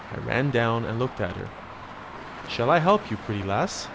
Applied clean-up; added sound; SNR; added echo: none; Traffic noise, roadway noise; 13 dB; none.